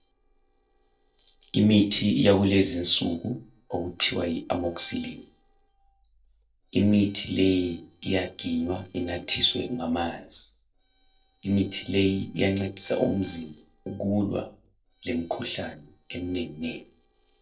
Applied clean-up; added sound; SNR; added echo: neural separator model SepFormer DNS4.